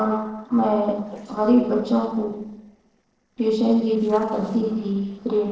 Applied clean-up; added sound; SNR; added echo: neural separator model SepFormer DNS4.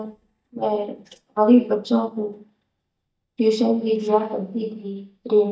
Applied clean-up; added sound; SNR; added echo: neural mask model DeepFilterNet 3.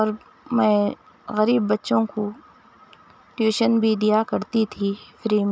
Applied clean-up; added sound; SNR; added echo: none; none; none; none.